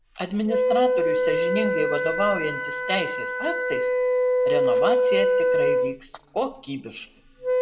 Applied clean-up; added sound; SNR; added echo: none; Wind instrument, woodwind instrument; -5 dB; reverberation time 0.7 s.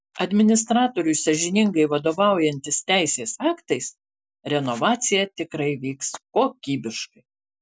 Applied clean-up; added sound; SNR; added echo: none; none; none; none.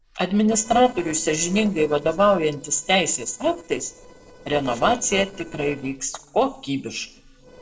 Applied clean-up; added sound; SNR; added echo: neural separator model SepFormer DNS4.